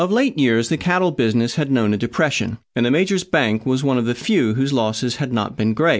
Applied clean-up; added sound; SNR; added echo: none; none; none; none.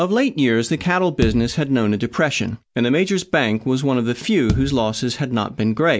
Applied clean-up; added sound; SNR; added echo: none; Bass drum; 10 dB; none.